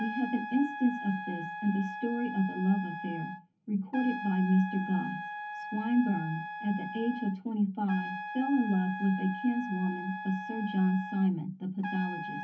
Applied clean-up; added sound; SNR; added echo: none; Trumpet; 9 dB; reverberation time 0.3 s.